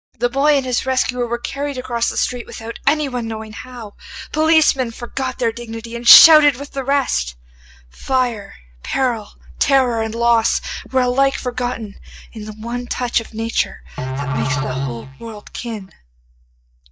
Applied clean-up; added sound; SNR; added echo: neural mask model DeepFilterNet 3.